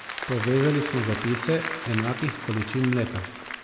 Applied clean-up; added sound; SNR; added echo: none; Applause; 8 dB; none.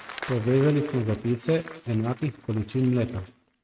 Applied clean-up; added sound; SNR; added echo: neural mask model RNNoise.